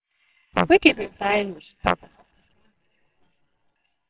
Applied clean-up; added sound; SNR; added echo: neural separator model SepFormer WHAMR!.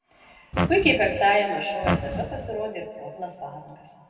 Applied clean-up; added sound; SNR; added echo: none; Fart; 3 dB; reverberation time 1.9 s.